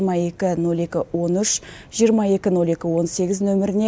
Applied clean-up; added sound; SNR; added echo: none; none; none; none.